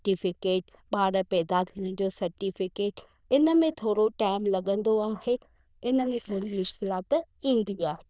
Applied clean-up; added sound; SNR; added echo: neural diffusion model UNIVERSE++.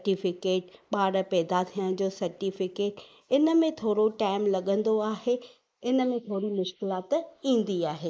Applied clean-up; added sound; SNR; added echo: neural mask model Resemble Enhance denoiser.